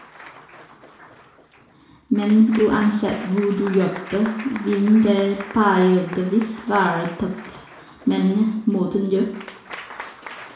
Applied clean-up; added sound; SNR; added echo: none; Applause / Crowd; 18 dB; reverberation time 0.6 s.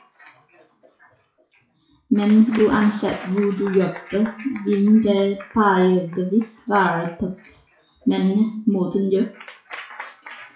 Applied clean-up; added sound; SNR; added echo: classical method WPE with log-MMSE.